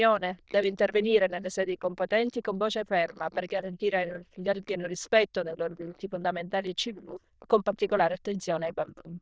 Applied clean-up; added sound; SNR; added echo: neural diffusion model UNIVERSE++.